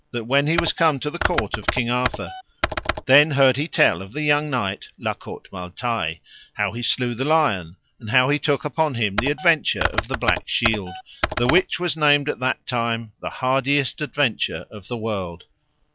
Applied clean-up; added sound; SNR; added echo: none; Computer keyboard; 3 dB; none.